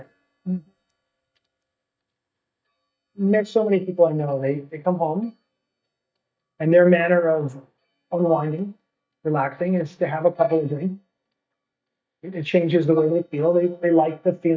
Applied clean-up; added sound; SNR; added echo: neural mask model DeepFilterNet 3.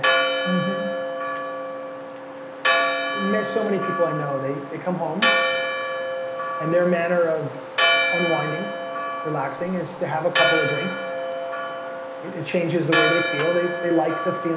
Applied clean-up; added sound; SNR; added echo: none; Church bell; -1 dB; reverberation time 1.1 s.